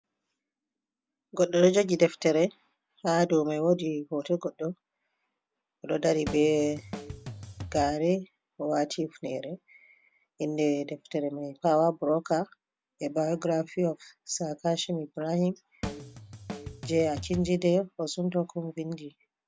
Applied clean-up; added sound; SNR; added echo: none; Drum kit; 10 dB; none.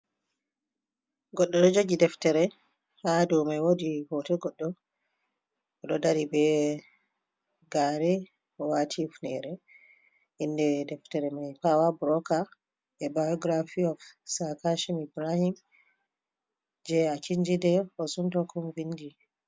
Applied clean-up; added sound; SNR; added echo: none; none; none; none.